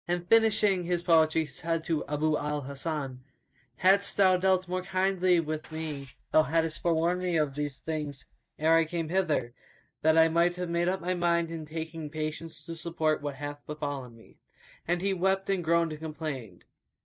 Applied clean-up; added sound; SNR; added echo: neural mask model DeepFilterNet 3.